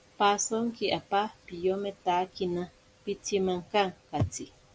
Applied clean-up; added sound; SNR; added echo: none; none; none; none.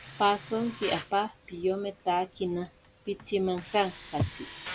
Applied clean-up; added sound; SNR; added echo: none; Tools; 15 dB; none.